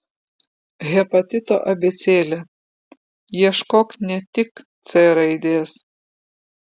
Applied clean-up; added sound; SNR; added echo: none; none; none; none.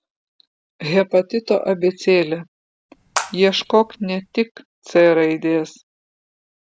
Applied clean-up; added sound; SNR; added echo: none; Water / Splash, splatter; 11 dB; none.